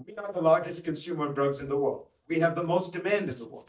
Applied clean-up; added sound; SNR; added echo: neural mask model DeepFilterNet 3.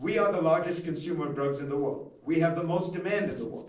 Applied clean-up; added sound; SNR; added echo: neural separator model SepFormer DNS4.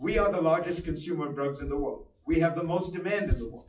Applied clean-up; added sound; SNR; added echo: classical method WPE with log-MMSE.